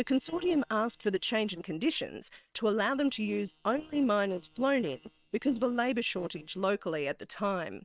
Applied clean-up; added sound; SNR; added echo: neural separator model SepFormer WHAM!.